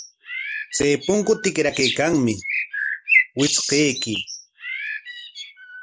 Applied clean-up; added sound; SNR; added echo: none; Bird; 3 dB; none.